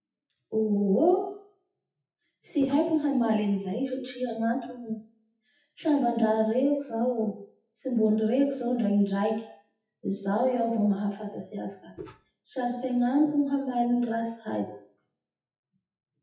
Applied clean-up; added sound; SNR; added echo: classical method WPE with log-MMSE.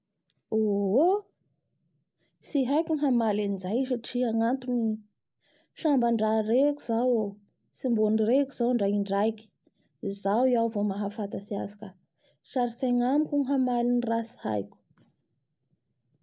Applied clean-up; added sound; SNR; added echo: none; none; none; none.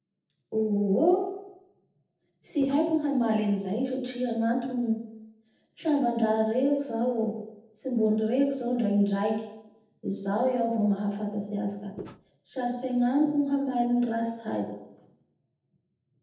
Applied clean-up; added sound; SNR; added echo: neural separator model SepFormer DNS4.